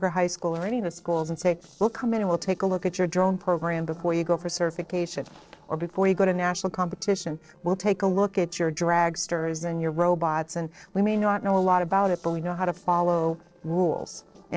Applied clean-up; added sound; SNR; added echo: neural separator model SepFormer DNS4.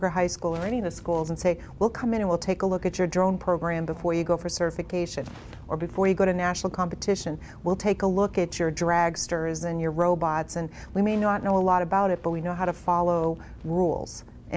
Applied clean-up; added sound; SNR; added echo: none; none; none; none.